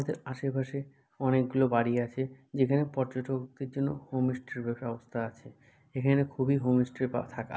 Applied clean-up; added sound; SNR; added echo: none; none; none; none.